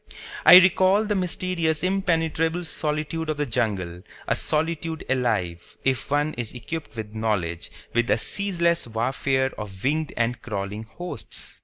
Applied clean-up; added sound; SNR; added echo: none; none; none; none.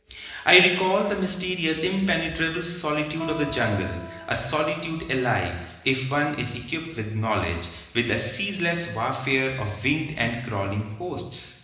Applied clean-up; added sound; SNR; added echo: none; Acoustic guitar; 16 dB; reverberation time 1.0 s.